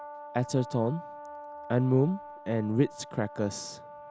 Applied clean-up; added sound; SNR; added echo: none; Brass instrument; 14 dB; none.